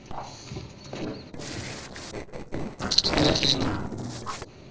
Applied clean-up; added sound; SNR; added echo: neural separator model SepFormer DNS4.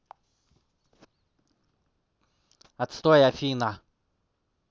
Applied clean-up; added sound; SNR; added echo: none; none; none; none.